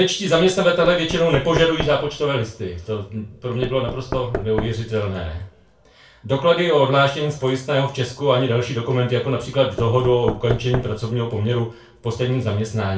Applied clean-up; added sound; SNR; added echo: none; Knock / Wood; 12 dB; reverberation time 0.3 s.